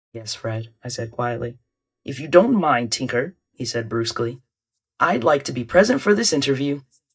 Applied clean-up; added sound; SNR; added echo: neural mask model DeepFilterNet 3.